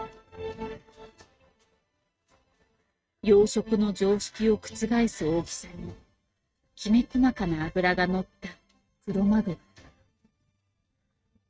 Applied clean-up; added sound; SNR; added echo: neural mask model RNNoise.